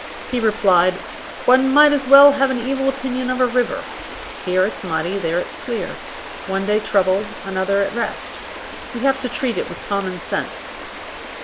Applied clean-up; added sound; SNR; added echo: none; Stream; 12 dB; none.